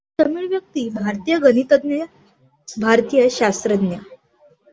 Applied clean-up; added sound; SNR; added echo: none; none; none; none.